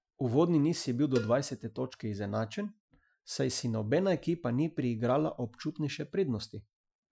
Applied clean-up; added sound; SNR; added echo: classical method Wiener filter.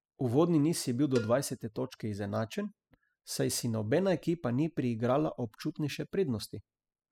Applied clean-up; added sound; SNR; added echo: classical method spectral subtraction.